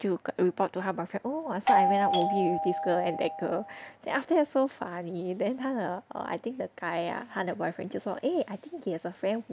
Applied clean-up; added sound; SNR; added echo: none; Doorbell; -2 dB; none.